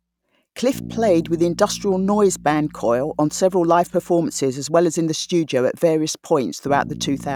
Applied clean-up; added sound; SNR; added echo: none; Bass guitar; 19 dB; none.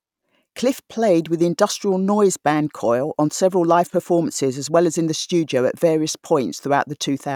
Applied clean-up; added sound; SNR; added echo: none; none; none; none.